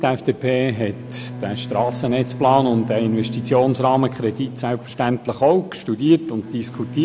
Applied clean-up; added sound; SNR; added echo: none; Bowed string instrument; 13 dB; none.